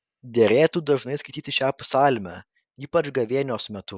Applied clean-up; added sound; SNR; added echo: none; none; none; none.